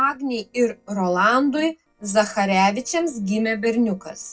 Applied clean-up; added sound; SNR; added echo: neural separator model SepFormer DNS4.